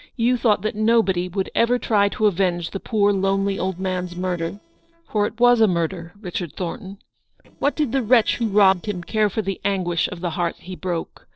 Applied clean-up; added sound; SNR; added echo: neural separator model SepFormer DNS4.